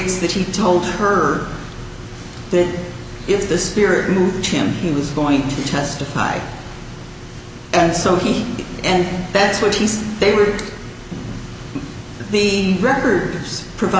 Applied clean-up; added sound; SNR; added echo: none; none; none; none.